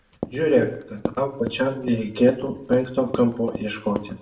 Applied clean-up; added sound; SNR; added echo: none; Run; 12 dB; reverberation time 0.6 s.